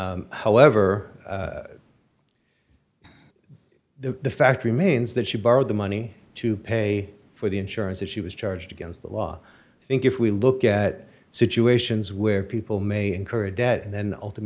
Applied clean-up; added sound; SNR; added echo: none; none; none; none.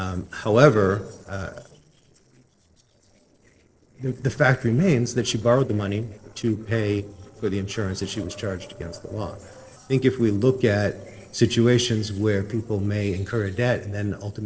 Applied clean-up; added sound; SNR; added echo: neural separator model SepFormer DNS4.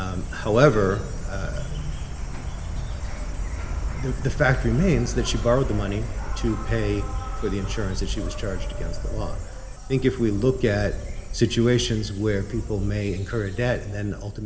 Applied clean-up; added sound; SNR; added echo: none; Insect; 4 dB; reverberation time 1.5 s.